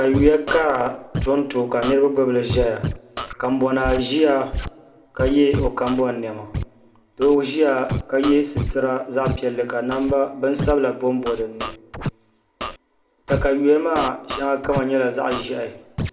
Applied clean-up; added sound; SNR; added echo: none; Scratching (performance technique); 9 dB; reverberation time 0.7 s.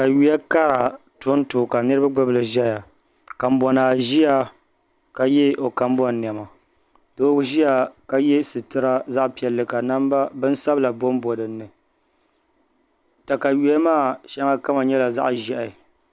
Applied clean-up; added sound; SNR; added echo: none; none; none; none.